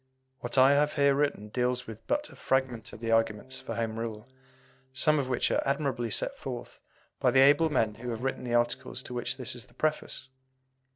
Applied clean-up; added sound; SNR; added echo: neural separator model SepFormer DNS4.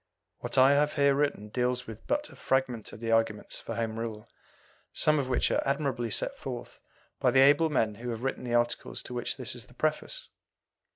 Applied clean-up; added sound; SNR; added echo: neural mask model Resemble Enhance denoiser.